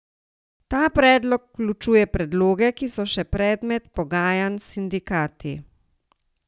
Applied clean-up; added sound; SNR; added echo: none; none; none; none.